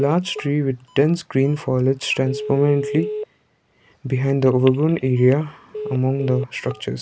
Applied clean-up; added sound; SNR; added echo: none; Telephone; 13 dB; none.